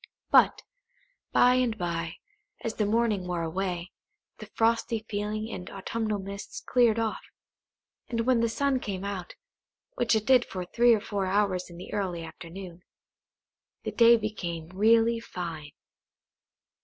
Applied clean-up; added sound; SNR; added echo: none; none; none; none.